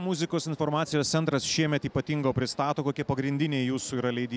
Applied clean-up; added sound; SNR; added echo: none; none; none; none.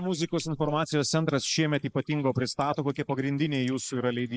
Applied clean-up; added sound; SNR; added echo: neural mask model Resemble Enhance denoiser.